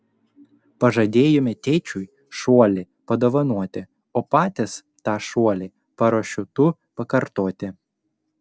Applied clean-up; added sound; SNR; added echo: none; none; none; none.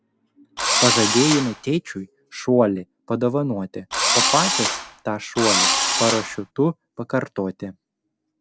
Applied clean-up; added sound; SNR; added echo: none; Engine / Drill; -3 dB; none.